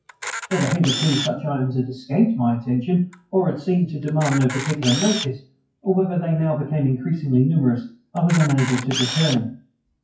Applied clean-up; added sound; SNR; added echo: classical method WPE with log-MMSE.